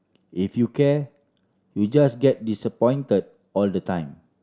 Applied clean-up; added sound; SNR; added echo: none; none; none; none.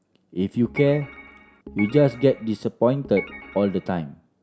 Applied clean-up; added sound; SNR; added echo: none; Organ; 15 dB; none.